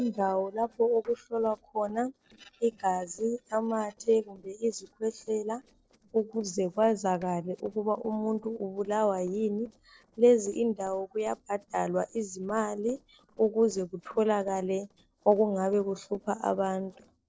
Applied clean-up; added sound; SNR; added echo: neural separator model SepFormer DNS4.